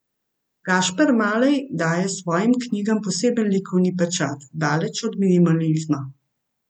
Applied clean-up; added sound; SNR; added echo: none; none; none; none.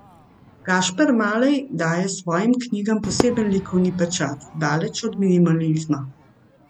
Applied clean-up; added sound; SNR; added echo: none; Crowd / Fireworks; 14 dB; none.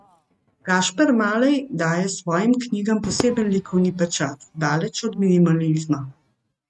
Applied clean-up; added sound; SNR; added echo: neural mask model RNNoise.